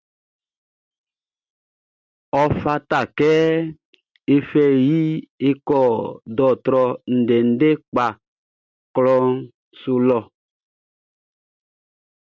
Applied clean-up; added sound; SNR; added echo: none; none; none; none.